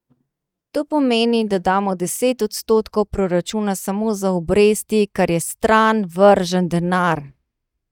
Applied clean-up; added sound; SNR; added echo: neural mask model DeepFilterNet 3.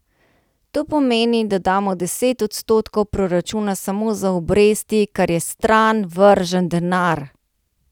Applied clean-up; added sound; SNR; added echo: none; none; none; none.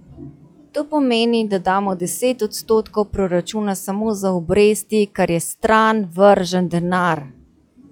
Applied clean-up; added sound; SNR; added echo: classical method log-MMSE.